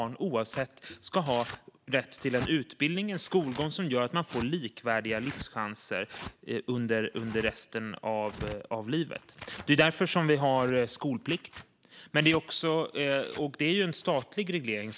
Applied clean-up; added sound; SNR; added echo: none; Tearing; 17 dB; none.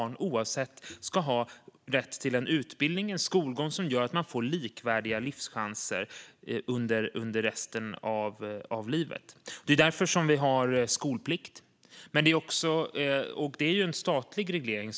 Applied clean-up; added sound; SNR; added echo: none; none; none; none.